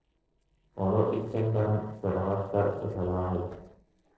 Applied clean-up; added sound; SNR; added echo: neural separator model SepFormer DNS4.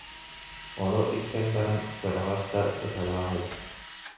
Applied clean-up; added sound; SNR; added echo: none; Drill; 12 dB; reverberation time 1.1 s.